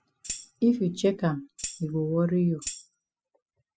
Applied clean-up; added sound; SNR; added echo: classical method spectral subtraction.